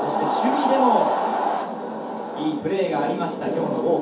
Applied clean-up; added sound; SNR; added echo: none; none; none; reverberation time 0.5 s.